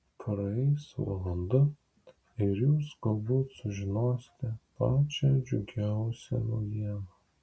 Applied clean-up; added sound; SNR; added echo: none; none; none; none.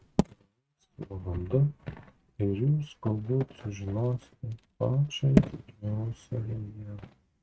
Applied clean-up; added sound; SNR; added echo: neural mask model RNNoise.